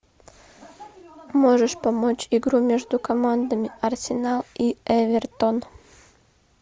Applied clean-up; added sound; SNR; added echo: none; none; none; none.